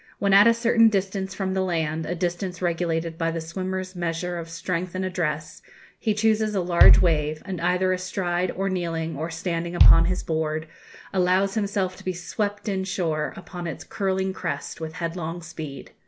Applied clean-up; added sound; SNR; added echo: none; Bass drum; -5 dB; none.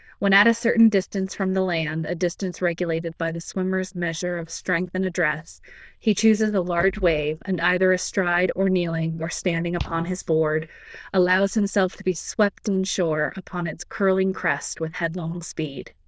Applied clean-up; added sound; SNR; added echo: neural diffusion model UNIVERSE++.